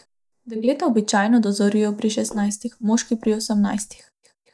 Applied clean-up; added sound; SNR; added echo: neural mask model DeepFilterNet 3.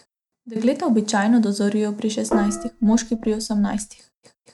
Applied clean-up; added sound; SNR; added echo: neural mask model RNNoise.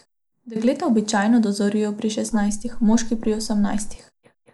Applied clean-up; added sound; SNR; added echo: neural mask model Resemble Enhance denoiser.